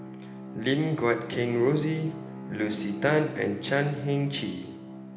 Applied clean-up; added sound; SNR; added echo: none; Bowed string instrument; 11 dB; reverberation time 1.0 s.